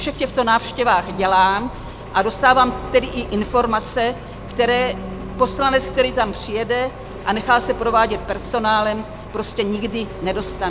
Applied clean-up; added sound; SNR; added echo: none; Engine; 12 dB; none.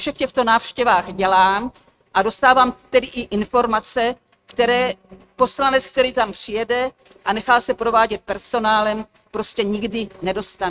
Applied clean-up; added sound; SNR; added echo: neural mask model RNNoise.